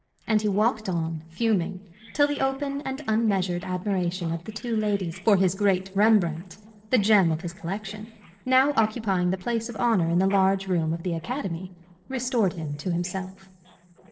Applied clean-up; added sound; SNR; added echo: neural separator model SepFormer DNS4.